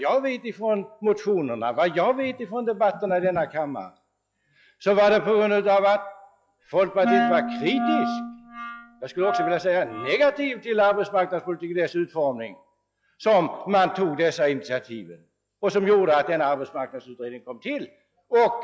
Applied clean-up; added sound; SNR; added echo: classical method log-MMSE.